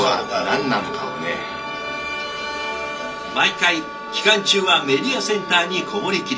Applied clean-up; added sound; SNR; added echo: none; Wind instrument, woodwind instrument; 11 dB; reverberation time 0.3 s.